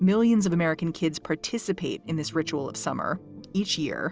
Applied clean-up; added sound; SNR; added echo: none; none; none; none.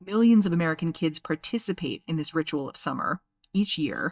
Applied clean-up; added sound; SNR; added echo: neural mask model DeepFilterNet 3.